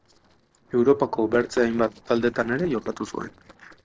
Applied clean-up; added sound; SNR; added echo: neural separator model SepFormer DNS4.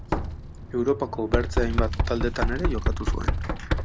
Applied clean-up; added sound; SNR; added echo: none; Knock; -3 dB; none.